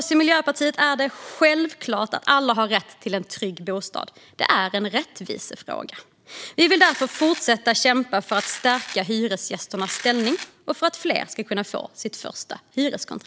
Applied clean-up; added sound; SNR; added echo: none; Domestic sounds, home sounds; 14 dB; none.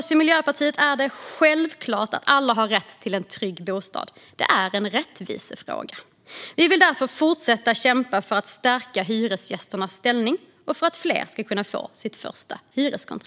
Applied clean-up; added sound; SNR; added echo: none; none; none; none.